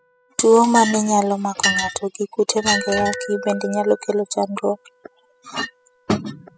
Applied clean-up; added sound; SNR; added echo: classical method spectral subtraction.